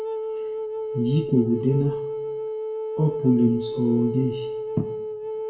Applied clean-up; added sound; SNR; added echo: none; Wind instrument, woodwind instrument; 5 dB; reverberation time 0.6 s.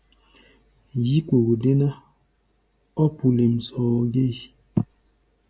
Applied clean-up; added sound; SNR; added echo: none; none; none; none.